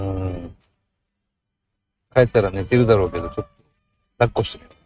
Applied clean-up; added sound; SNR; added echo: neural mask model RNNoise.